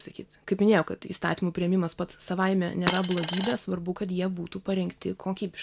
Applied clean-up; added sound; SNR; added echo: none; Coin (dropping); 1 dB; none.